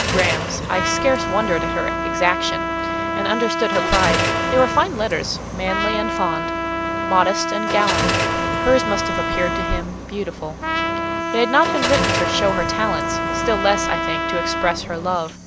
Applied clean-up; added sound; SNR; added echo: none; Car + Trumpet; -1 dB; none.